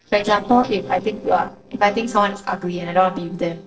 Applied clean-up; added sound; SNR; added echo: neural separator model SepFormer DNS4.